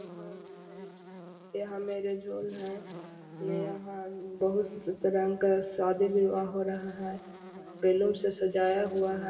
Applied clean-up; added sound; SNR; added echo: none; Buzz; 16 dB; reverberation time 2.8 s.